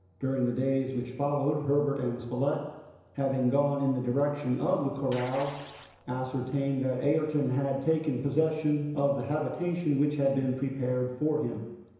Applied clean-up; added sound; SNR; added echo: none; Tearing; 18 dB; reverberation time 1.0 s.